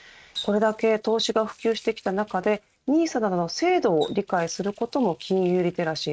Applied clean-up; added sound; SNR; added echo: neural mask model RNNoise.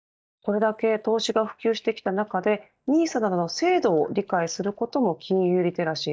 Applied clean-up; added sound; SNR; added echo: neural mask model DeepFilterNet 3.